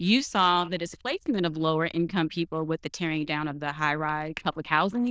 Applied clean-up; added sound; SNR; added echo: neural diffusion model UNIVERSE++.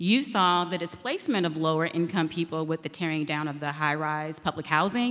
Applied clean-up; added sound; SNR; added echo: none; none; none; none.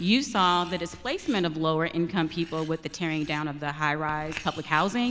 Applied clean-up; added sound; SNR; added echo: none; Writing; 19 dB; none.